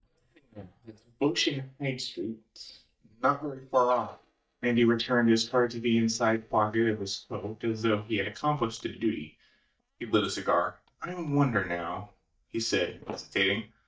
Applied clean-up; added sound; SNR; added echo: neural mask model DeepFilterNet 3.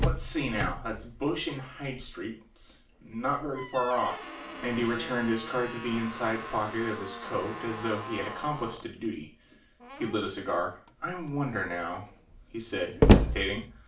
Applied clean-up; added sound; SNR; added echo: none; Slam; 0 dB; reverberation time 0.4 s.